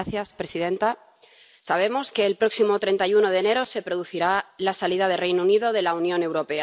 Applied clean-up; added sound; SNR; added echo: none; none; none; none.